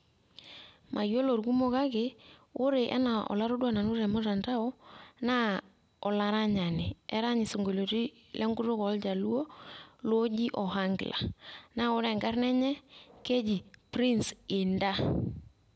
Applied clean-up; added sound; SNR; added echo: none; none; none; none.